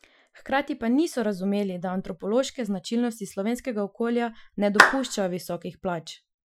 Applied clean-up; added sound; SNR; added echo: classical method Wiener filter.